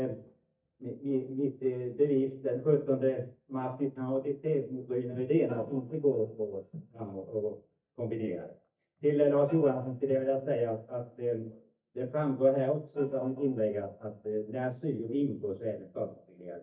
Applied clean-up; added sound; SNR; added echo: neural mask model DeepFilterNet 3.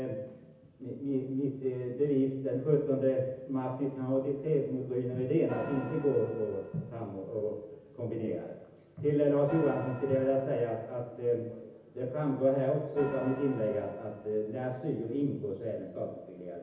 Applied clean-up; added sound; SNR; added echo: none; Organ; 15 dB; reverberation time 0.9 s.